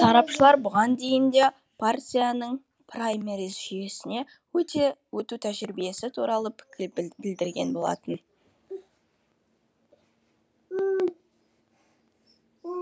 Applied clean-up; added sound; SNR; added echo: none; none; none; none.